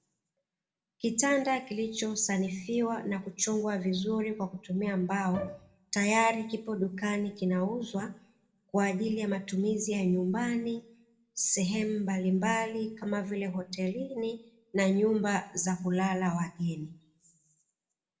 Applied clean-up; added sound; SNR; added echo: none; Bowed string instrument; 12 dB; reverberation time 0.5 s.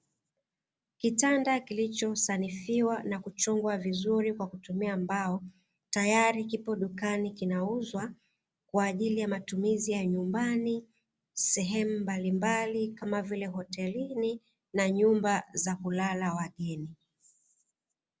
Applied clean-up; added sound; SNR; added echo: none; none; none; none.